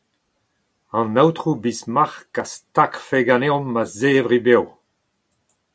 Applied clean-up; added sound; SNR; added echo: none; none; none; none.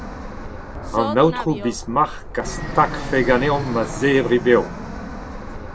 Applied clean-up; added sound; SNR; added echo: none; Fixed-wing aircraft, airplane; 8 dB; none.